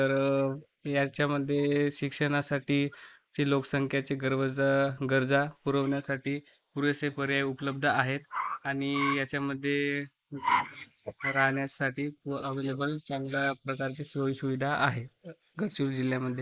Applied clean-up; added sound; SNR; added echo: neural mask model Resemble Enhance denoiser.